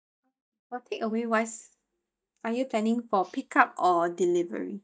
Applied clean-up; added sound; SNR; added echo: neural mask model DeepFilterNet 3.